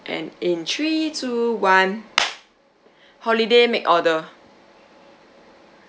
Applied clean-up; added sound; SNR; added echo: none; none; none; none.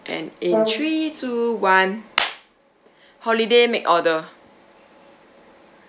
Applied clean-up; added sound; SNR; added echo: none; Brass instrument; 6 dB; none.